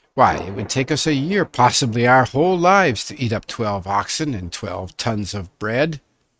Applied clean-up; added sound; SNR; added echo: neural mask model RNNoise.